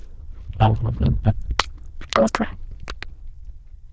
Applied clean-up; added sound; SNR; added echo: neural diffusion model UNIVERSE++.